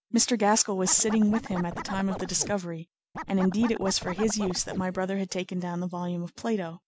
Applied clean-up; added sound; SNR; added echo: none; Scratching (performance technique); 10 dB; none.